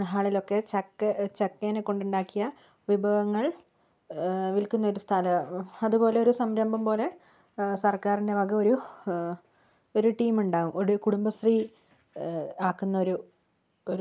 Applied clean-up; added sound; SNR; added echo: none; none; none; none.